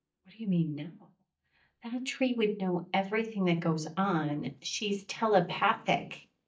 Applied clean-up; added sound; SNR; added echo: neural mask model DeepFilterNet 3.